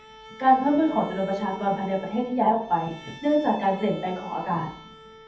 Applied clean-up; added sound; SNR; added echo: none; Bowed string instrument; 19 dB; reverberation time 0.7 s.